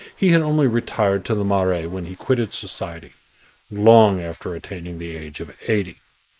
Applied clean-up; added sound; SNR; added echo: neural mask model Resemble Enhance denoiser.